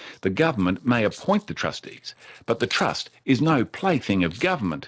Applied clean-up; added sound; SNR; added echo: neural separator model SepFormer DNS4.